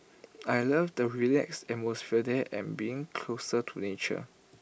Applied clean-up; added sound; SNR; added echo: none; none; none; none.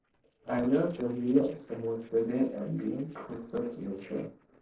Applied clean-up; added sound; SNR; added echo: neural separator model SepFormer DNS4.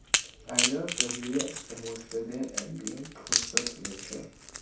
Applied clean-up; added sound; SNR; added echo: none; Crack / Crackle; -5 dB; reverberation time 0.7 s.